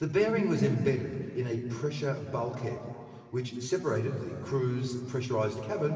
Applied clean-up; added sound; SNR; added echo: none; none; none; reverberation time 2.8 s.